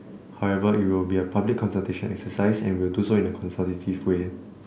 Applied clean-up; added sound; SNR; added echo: none; none; none; none.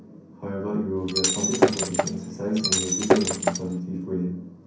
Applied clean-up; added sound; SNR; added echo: none; Shatter; -4 dB; reverberation time 0.6 s.